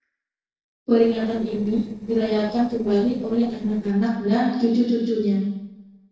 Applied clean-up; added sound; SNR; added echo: neural separator model SepFormer DNS4.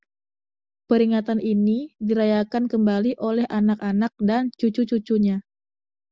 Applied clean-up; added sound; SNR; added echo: none; none; none; none.